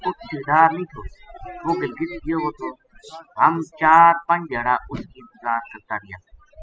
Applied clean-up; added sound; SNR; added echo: classical method spectral subtraction.